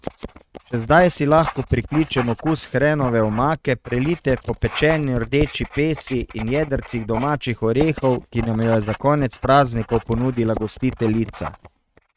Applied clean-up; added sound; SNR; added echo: neural mask model RNNoise.